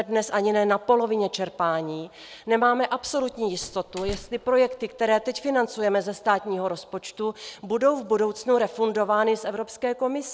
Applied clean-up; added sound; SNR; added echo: none; Slam; 19 dB; none.